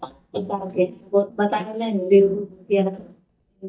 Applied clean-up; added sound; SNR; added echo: neural mask model DeepFilterNet 3.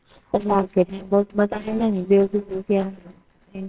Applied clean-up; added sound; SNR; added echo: neural separator model SepFormer WHAMR!.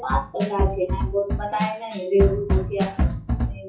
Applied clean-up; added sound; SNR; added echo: classical method WPE with log-MMSE.